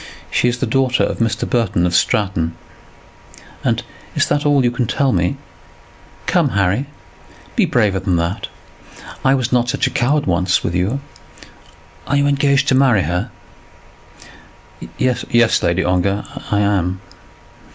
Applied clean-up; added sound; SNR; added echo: none; none; none; none.